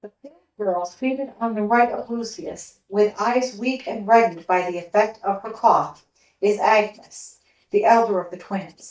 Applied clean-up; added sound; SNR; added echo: neural mask model DeepFilterNet 3.